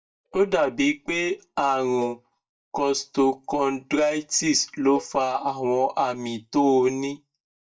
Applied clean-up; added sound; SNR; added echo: neural mask model DeepFilterNet 3.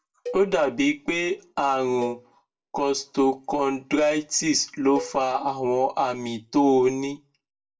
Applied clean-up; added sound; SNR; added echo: none; Cowbell; 17 dB; reverberation time 0.2 s.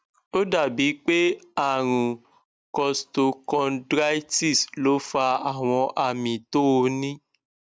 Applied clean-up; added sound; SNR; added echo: none; none; none; none.